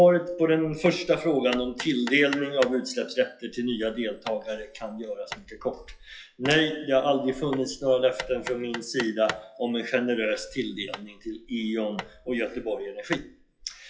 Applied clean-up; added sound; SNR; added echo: classical method WPE with log-MMSE.